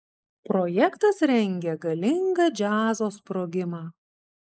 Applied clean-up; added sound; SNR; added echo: neural mask model Resemble Enhance denoiser.